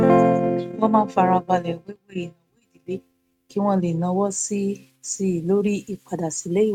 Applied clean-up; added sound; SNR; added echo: neural mask model RNNoise.